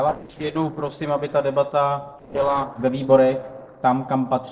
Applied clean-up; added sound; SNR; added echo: neural separator model SepFormer DNS4.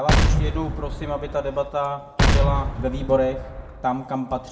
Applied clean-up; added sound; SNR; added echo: none; Explosion; -3 dB; reverberation time 0.8 s.